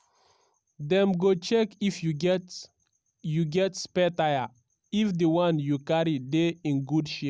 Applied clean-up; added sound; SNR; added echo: none; none; none; none.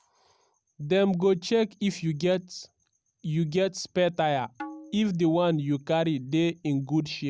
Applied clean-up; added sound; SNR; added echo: none; Tabla; 18 dB; none.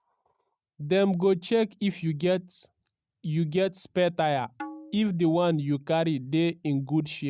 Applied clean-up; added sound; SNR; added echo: neural mask model RNNoise.